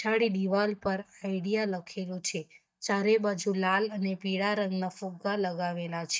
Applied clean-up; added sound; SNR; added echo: neural mask model DeepFilterNet 3.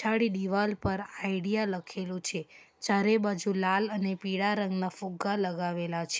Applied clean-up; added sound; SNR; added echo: none; none; none; none.